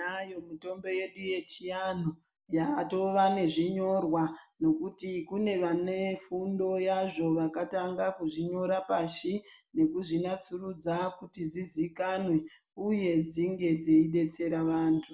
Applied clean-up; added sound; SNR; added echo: none; none; none; none.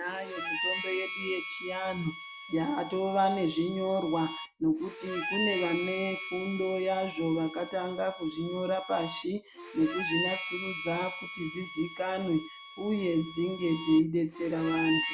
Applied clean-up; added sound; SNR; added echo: none; Harmonica; 8 dB; none.